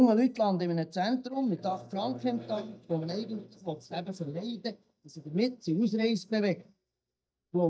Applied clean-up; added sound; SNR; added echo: neural mask model DeepFilterNet 3.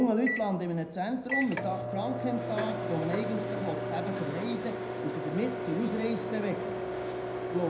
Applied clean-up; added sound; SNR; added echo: none; Microwave oven; 3 dB; reverberation time 0.7 s.